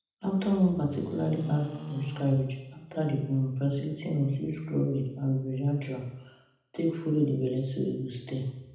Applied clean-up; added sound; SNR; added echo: none; Livestock, farm animals, working animals; 13 dB; reverberation time 0.8 s.